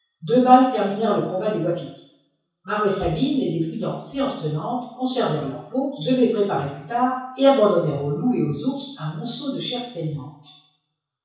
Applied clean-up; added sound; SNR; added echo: none; none; none; reverberation time 0.7 s.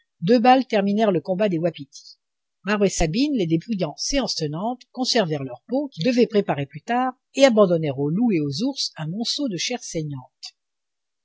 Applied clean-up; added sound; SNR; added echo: none; none; none; none.